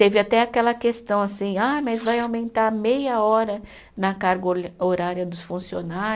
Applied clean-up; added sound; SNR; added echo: neural mask model Resemble Enhance denoiser.